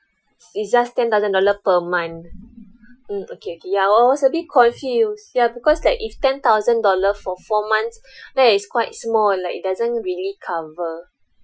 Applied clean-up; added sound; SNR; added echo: classical method Wiener filter.